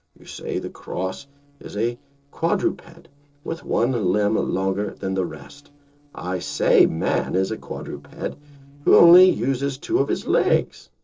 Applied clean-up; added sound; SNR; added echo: neural separator model SepFormer DNS4.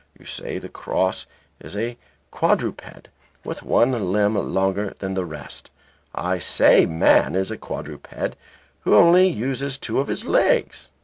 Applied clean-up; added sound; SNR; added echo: none; none; none; none.